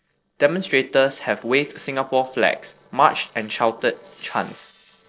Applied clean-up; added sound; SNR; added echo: neural separator model SepFormer DNS4.